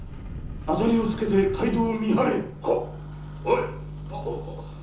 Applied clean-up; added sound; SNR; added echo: none; Microwave oven; 11 dB; reverberation time 0.6 s.